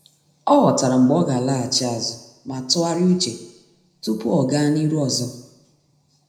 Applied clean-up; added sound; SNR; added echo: none; none; none; reverberation time 0.7 s.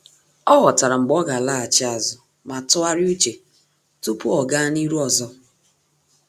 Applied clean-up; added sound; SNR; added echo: none; none; none; none.